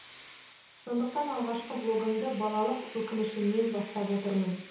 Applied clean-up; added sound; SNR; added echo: none; Tools; 17 dB; reverberation time 0.8 s.